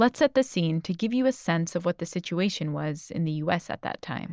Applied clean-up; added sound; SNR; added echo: none; none; none; none.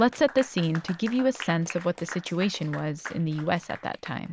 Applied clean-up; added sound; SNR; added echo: none; Applause / Clapping; 15 dB; none.